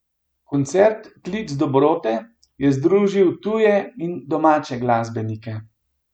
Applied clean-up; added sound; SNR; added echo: none; none; none; none.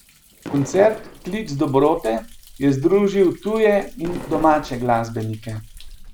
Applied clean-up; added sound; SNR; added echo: none; Thunder + Fireworks; 16 dB; none.